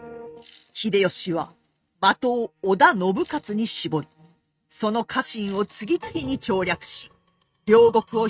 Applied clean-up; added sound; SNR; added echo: neural mask model RNNoise.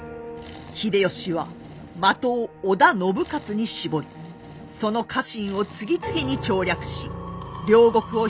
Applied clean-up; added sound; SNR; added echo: none; Accelerating, revving, vroom; 20 dB; none.